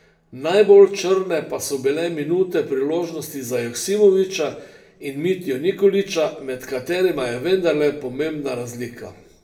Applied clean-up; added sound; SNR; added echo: none; none; none; reverberation time 0.5 s.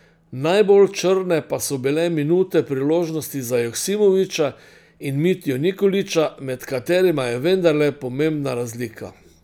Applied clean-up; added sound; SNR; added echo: none; none; none; none.